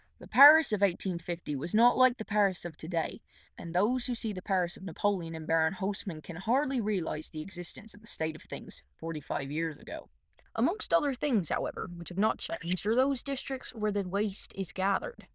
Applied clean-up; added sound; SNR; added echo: neural diffusion model UNIVERSE++.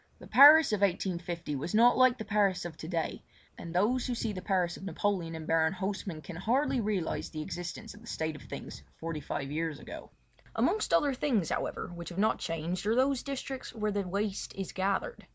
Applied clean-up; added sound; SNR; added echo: none; none; none; none.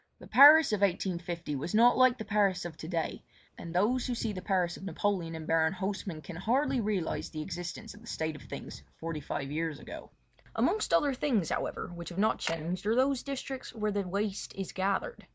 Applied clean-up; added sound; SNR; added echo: neural mask model DeepFilterNet 3.